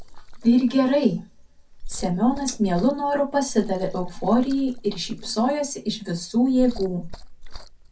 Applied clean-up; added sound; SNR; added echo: none; Liquid; 12 dB; reverberation time 0.3 s.